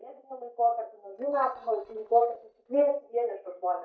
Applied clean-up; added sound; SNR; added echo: neural mask model DeepFilterNet 3.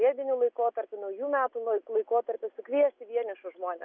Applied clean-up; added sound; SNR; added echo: none; none; none; none.